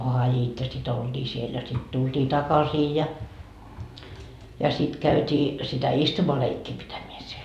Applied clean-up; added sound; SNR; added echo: none; none; none; none.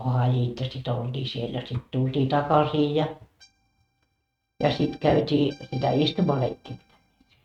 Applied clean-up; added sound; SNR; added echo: neural mask model RNNoise.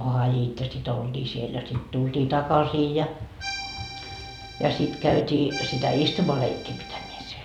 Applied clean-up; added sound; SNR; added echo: none; Accordion; 12 dB; none.